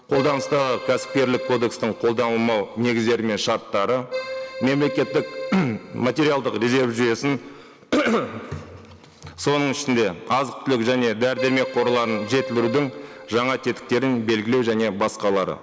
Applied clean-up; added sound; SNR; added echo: none; Keyboard (musical); 12 dB; none.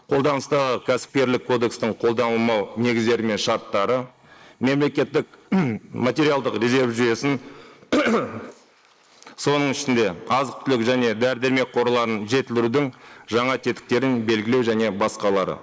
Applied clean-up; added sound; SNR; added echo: neural mask model Resemble Enhance denoiser.